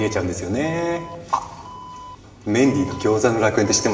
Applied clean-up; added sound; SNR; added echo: none; Alarm; 19 dB; reverberation time 2.9 s.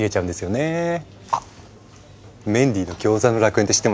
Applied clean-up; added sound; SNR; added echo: none; none; none; none.